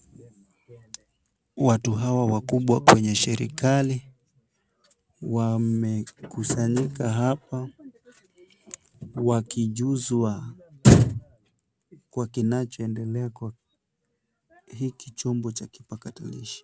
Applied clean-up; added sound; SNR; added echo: none; none; none; none.